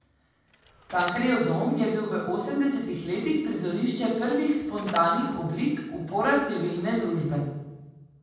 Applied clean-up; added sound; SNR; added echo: none; Bicycle; 20 dB; reverberation time 1.2 s.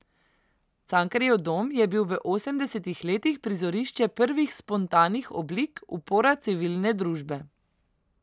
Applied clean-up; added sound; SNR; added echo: none; none; none; none.